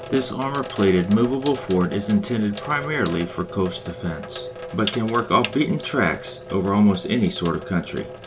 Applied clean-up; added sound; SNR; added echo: none; Sink (filling or washing); 12 dB; none.